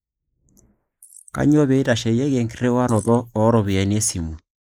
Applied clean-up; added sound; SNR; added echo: neural mask model Resemble Enhance denoiser.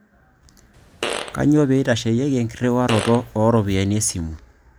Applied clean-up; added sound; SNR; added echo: none; Fart; 11 dB; none.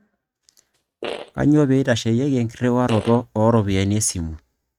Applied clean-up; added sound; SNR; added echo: neural mask model RNNoise.